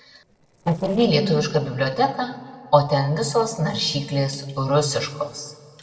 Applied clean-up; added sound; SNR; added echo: neural separator model SepFormer DNS4.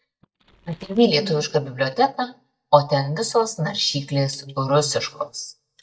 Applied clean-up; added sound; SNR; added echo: neural mask model DeepFilterNet 3.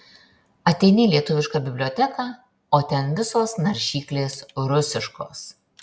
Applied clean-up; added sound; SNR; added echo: none; none; none; none.